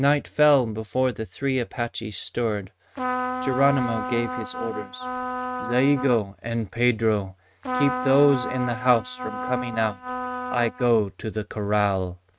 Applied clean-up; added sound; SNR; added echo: neural mask model RNNoise.